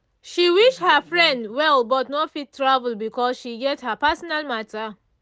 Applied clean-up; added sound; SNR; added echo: none; none; none; none.